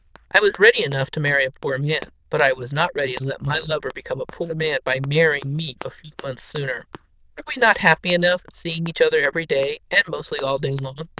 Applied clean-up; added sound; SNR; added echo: neural diffusion model UNIVERSE++.